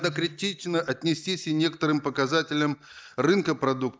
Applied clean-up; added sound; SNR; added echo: neural mask model DeepFilterNet 3.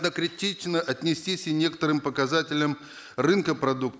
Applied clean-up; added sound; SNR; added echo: neural mask model Resemble Enhance denoiser.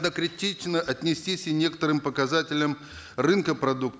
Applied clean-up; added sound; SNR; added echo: none; none; none; none.